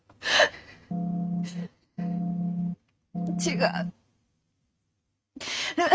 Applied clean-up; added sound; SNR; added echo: neural mask model RNNoise.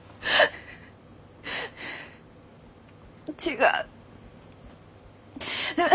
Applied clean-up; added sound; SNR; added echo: none; none; none; none.